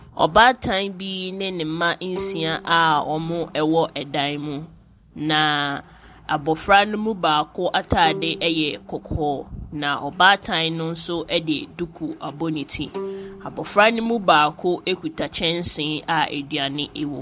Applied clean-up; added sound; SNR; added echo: none; Bowed string instrument; 17 dB; none.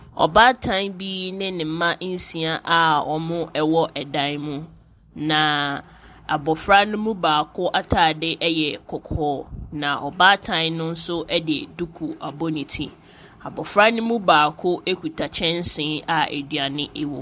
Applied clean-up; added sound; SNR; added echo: none; none; none; none.